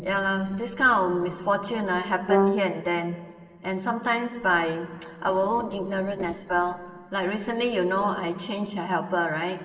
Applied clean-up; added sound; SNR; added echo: neural separator model SepFormer DNS4.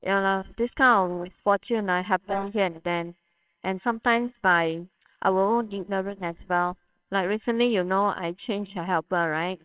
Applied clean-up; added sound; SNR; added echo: neural separator model SepFormer WHAMR!.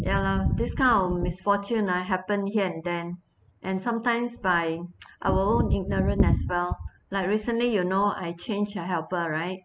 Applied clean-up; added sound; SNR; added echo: none; none; none; none.